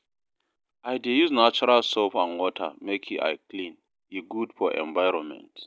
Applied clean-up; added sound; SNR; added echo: none; none; none; none.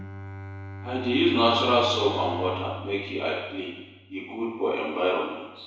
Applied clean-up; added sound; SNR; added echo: none; Bowed string instrument; 13 dB; reverberation time 1.0 s.